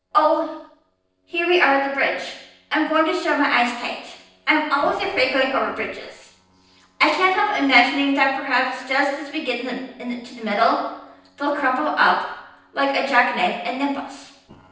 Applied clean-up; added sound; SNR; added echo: neural separator model SepFormer DNS4.